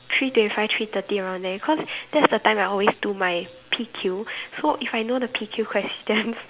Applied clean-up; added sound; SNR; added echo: none; none; none; none.